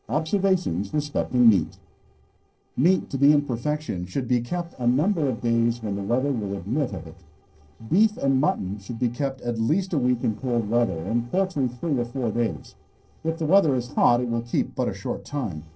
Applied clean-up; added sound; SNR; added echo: neural separator model SepFormer DNS4.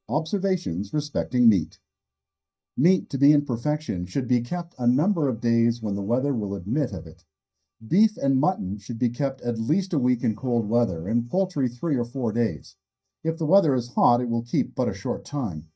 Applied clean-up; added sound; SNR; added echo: neural mask model DeepFilterNet 3.